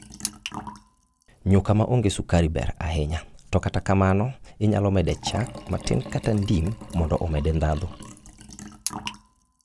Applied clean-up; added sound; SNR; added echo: none; Liquid; 17 dB; none.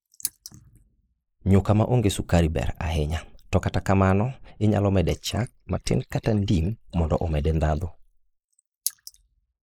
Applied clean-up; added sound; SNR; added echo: neural mask model Resemble Enhance denoiser.